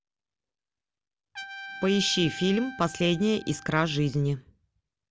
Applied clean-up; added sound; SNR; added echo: none; Trumpet; 16 dB; none.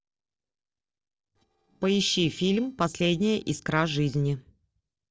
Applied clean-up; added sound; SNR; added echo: neural separator model SepFormer DNS4.